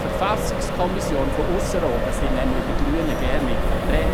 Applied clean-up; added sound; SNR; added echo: none; Accelerating, revving, vroom; -5 dB; none.